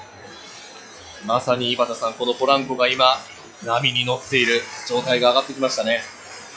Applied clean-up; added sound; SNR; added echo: classical method log-MMSE.